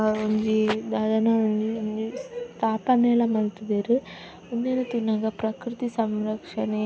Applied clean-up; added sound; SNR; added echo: none; none; none; none.